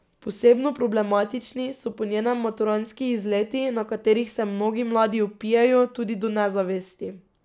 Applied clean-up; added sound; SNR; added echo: none; none; none; none.